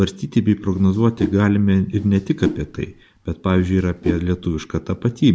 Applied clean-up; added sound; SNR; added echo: none; Whoosh, swoosh, swish; 11 dB; none.